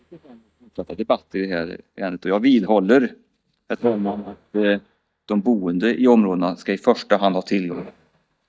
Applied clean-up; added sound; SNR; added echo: neural mask model DeepFilterNet 3.